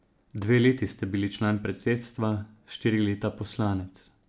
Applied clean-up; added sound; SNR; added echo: none; none; none; none.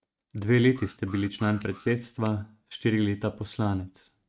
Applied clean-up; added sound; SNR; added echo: neural mask model RNNoise.